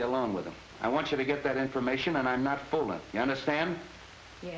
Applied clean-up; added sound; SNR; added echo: none; none; none; none.